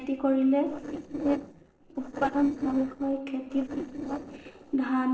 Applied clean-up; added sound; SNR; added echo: neural separator model SepFormer DNS4.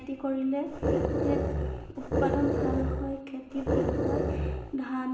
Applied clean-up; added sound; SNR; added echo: none; Growling; -4 dB; reverberation time 1.2 s.